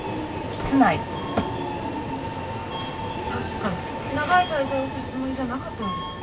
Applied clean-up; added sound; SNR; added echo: none; Subway, metro, underground; 3 dB; reverberation time 0.2 s.